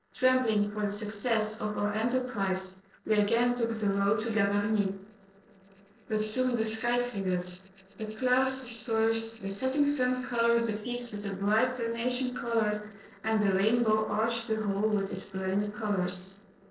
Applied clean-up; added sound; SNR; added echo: neural separator model SepFormer DNS4.